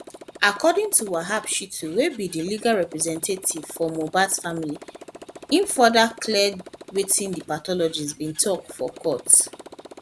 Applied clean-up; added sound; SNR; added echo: none; Motorcycle; 19 dB; none.